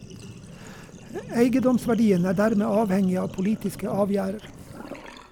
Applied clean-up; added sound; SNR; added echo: none; Sink (filling or washing); 15 dB; none.